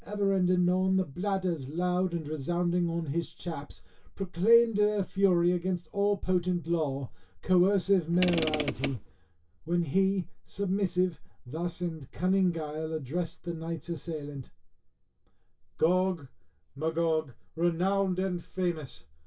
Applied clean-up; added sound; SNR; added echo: none; Mechanisms / Car; 5 dB; reverberation time 0.1 s.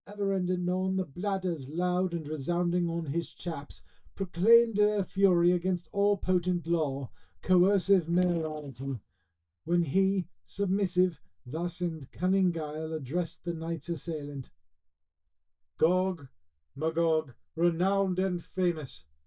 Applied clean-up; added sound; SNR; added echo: neural mask model DeepFilterNet 3.